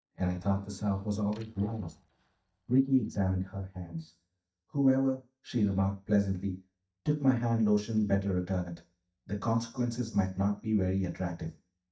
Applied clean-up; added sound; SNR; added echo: neural mask model DeepFilterNet 3.